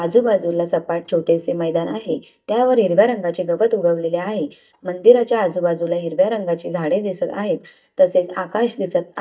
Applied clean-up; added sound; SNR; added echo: neural mask model DeepFilterNet 3.